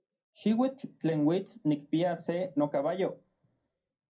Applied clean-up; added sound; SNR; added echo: none; none; none; reverberation time 0.2 s.